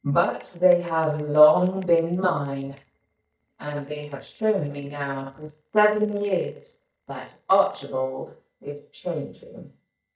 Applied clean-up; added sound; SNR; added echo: neural mask model DeepFilterNet 3.